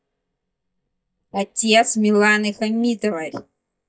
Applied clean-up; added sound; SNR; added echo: neural mask model DeepFilterNet 3.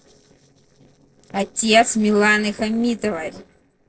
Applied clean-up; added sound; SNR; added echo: neural separator model SepFormer DNS4.